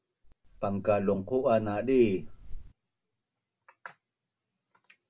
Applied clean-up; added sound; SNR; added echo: none; Wind; 13 dB; none.